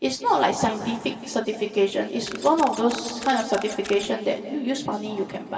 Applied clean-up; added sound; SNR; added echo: none; Camera; 17 dB; reverberation time 2.2 s.